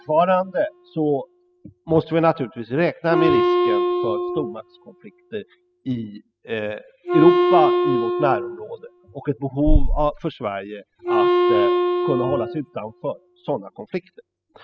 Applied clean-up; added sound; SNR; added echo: classical method spectral subtraction.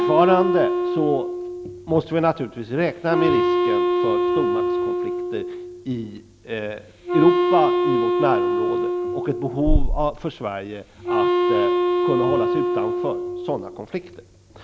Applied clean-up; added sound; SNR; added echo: none; Wind instrument, woodwind instrument; -1 dB; none.